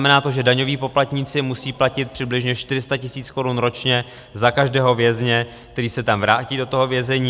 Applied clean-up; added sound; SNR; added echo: none; none; none; none.